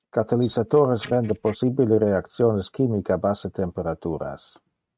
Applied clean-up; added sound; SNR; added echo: neural mask model RNNoise.